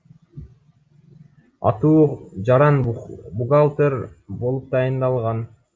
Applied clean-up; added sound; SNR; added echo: none; none; none; none.